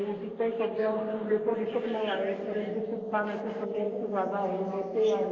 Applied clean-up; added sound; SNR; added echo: neural mask model Resemble Enhance denoiser.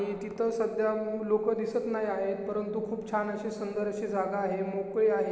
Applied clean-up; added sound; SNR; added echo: none; none; none; none.